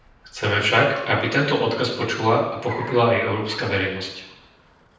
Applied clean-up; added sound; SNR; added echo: none; Car; 20 dB; reverberation time 0.9 s.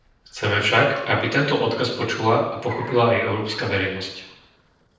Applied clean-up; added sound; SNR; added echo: neural separator model SepFormer DNS4.